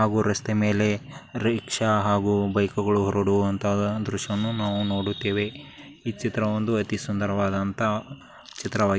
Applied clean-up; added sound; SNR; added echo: none; none; none; none.